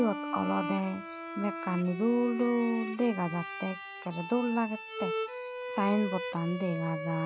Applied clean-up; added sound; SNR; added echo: none; Bowed string instrument; 7 dB; none.